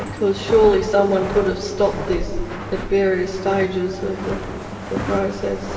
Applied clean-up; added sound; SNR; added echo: none; Walk, footsteps; 8 dB; reverberation time 2.7 s.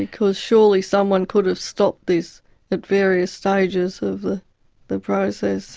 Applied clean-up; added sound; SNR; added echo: none; none; none; none.